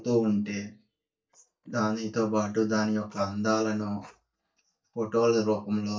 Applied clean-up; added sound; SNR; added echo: neural mask model DeepFilterNet 3.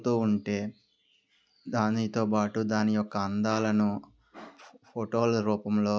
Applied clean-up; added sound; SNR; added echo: none; none; none; none.